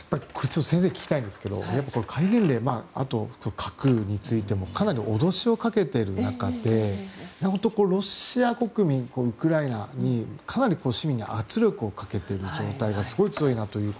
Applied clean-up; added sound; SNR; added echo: none; none; none; none.